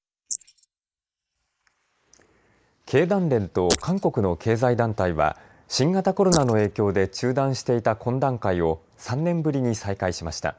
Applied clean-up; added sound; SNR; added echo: neural mask model Resemble Enhance denoiser.